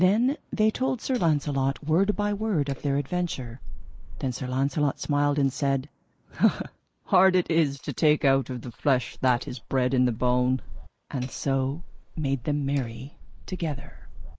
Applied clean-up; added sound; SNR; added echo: neural mask model Resemble Enhance denoiser.